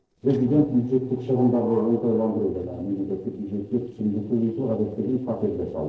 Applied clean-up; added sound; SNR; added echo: neural separator model SepFormer DNS4.